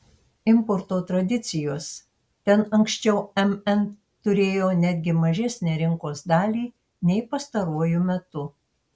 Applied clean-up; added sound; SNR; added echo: none; none; none; none.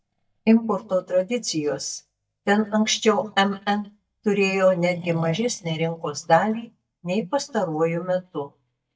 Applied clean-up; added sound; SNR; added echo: neural mask model DeepFilterNet 3.